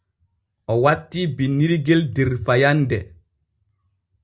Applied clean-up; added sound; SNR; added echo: none; none; none; none.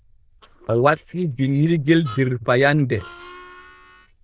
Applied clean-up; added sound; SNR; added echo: neural diffusion model UNIVERSE++.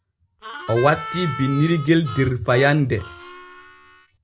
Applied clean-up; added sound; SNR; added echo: none; Harmonica; 13 dB; none.